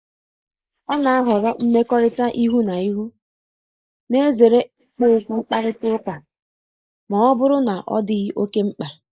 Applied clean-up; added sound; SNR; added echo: neural mask model Resemble Enhance denoiser.